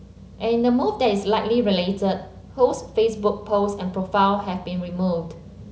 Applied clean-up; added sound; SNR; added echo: none; none; none; none.